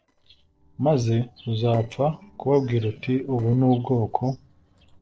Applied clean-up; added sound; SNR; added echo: neural separator model SepFormer DNS4.